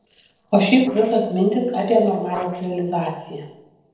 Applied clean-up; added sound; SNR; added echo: neural separator model SepFormer DNS4.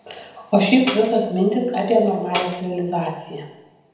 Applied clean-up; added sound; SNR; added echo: none; Tambourine; 13 dB; reverberation time 0.9 s.